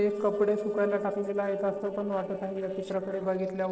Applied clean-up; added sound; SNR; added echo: neural separator model SepFormer DNS4.